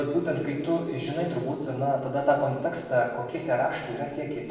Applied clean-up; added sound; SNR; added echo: none; Wind instrument, woodwind instrument; 18 dB; reverberation time 1.0 s.